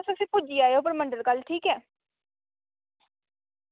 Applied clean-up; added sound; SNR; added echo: none; none; none; none.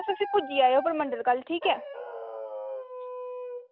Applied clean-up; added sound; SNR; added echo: none; Dog; 10 dB; none.